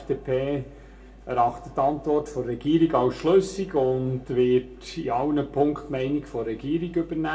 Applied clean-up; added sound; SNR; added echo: none; none; none; reverberation time 0.2 s.